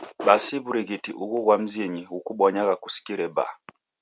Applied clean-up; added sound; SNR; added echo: none; none; none; none.